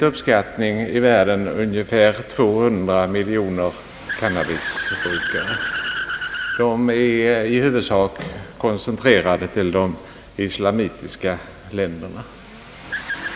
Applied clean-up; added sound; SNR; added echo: none; Accelerating, revving, vroom / Car; 11 dB; none.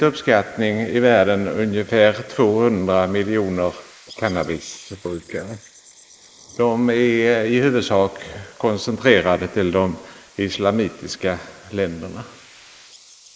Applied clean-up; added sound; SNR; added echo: neural mask model Resemble Enhance denoiser.